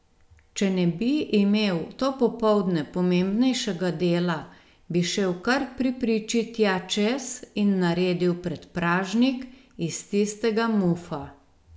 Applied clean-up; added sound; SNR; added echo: none; none; none; none.